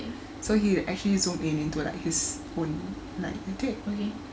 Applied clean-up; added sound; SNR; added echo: none; none; none; none.